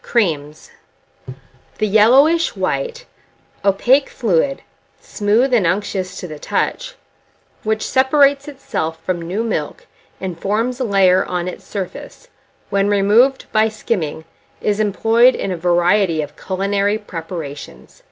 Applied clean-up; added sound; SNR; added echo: none; none; none; none.